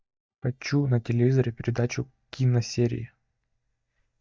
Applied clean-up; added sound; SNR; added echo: neural mask model DeepFilterNet 3.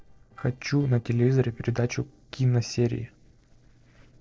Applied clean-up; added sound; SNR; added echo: neural separator model SepFormer DNS4.